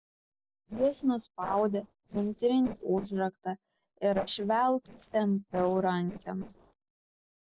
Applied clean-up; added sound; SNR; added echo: neural separator model SepFormer DNS4.